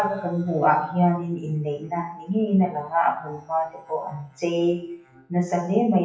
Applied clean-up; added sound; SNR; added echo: classical method WPE with log-MMSE.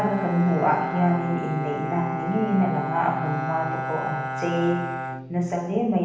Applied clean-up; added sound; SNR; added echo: none; Bowed string instrument; 6 dB; reverberation time 0.9 s.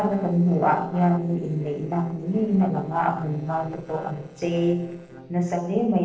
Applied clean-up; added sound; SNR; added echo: neural separator model SepFormer DNS4.